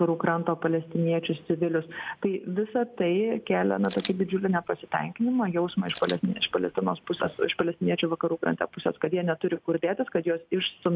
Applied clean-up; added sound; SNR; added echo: none; Camera; 19 dB; none.